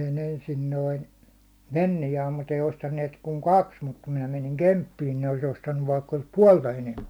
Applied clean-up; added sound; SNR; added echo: none; none; none; none.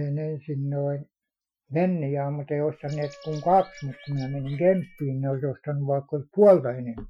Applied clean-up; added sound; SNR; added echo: classical method Wiener filter.